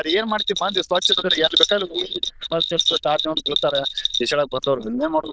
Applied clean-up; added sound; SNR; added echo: neural diffusion model UNIVERSE++.